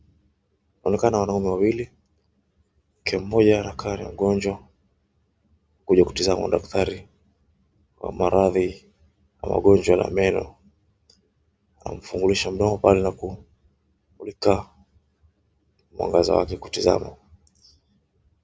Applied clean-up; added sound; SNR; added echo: none; none; none; none.